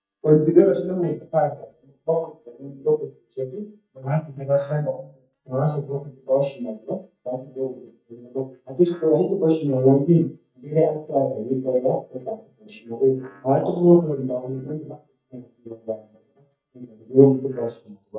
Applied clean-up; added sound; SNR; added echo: neural mask model DeepFilterNet 3.